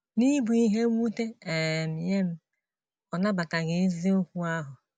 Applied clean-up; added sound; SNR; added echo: none; none; none; none.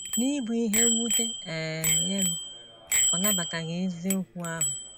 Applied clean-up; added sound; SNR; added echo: none; Bicycle bell; -2 dB; none.